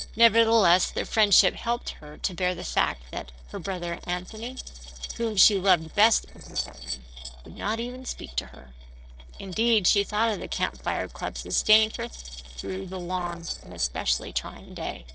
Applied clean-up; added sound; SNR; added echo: neural separator model SepFormer DNS4.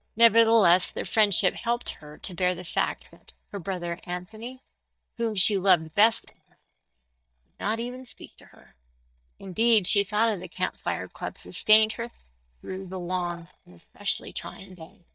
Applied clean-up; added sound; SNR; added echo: neural mask model DeepFilterNet 3.